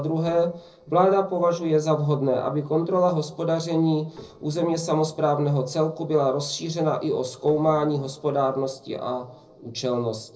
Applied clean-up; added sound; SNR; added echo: neural separator model SepFormer DNS4.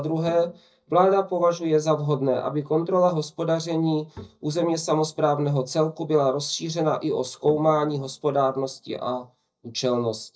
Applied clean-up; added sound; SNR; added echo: neural mask model DeepFilterNet 3.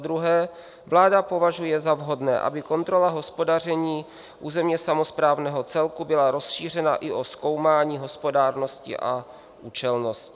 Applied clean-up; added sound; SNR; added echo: none; none; none; none.